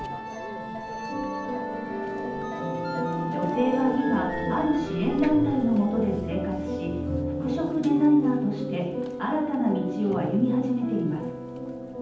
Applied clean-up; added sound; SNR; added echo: none; Musical instrument; 9 dB; reverberation time 0.8 s.